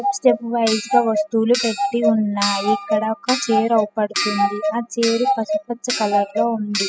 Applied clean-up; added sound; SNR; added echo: classical method spectral subtraction.